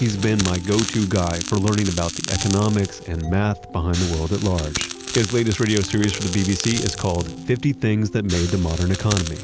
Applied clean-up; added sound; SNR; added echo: none; Crackle; 10 dB; none.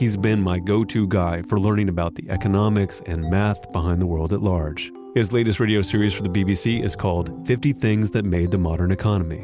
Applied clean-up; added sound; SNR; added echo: none; none; none; none.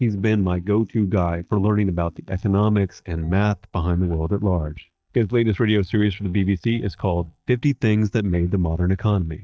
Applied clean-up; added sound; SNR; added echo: neural mask model DeepFilterNet 3.